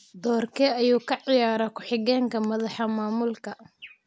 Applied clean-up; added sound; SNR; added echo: none; none; none; none.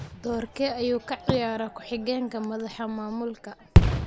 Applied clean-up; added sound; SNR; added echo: none; Fireworks; -3 dB; none.